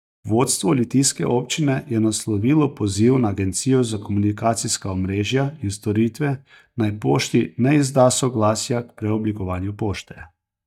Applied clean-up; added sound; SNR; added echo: neural mask model DeepFilterNet 3.